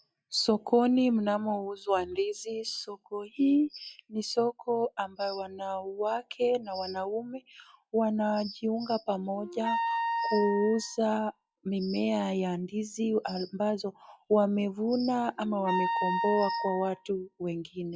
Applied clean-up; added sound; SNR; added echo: classical method log-MMSE.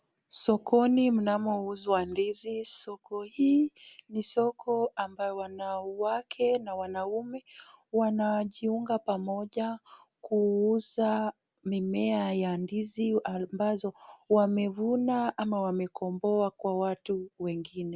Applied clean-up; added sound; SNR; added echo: none; none; none; none.